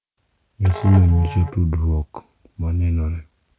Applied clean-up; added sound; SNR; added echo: none; Musical instrument; 16 dB; none.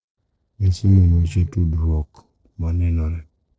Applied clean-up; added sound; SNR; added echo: neural separator model SepFormer DNS4.